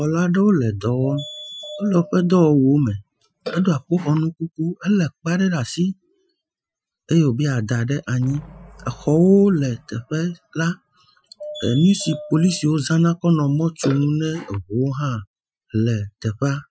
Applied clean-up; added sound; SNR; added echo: classical method Wiener filter.